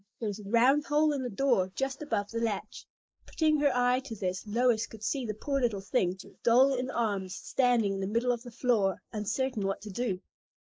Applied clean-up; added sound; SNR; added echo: neural mask model Resemble Enhance denoiser.